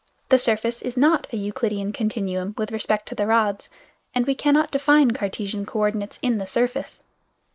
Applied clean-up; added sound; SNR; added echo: neural mask model Resemble Enhance denoiser.